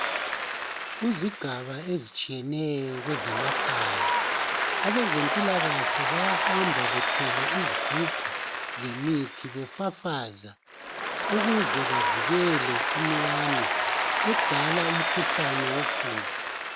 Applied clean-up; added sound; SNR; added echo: none; Applause; -4 dB; none.